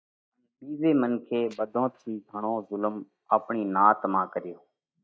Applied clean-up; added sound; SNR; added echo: neural mask model DeepFilterNet 3.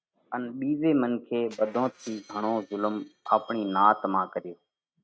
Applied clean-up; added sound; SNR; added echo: neural mask model RNNoise.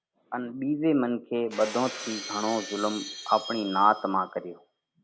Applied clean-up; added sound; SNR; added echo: none; Shatter; 14 dB; none.